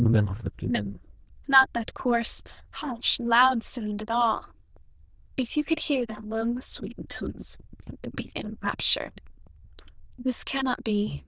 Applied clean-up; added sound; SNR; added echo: neural diffusion model UNIVERSE++.